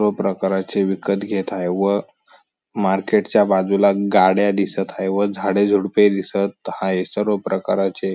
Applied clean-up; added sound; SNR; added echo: none; none; none; none.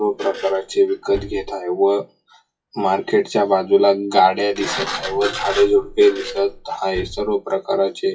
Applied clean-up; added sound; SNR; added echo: classical method WPE with log-MMSE.